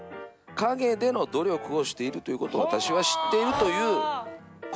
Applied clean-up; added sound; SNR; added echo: none; Breathing; 15 dB; none.